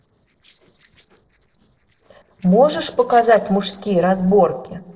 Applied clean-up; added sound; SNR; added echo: neural separator model SepFormer DNS4.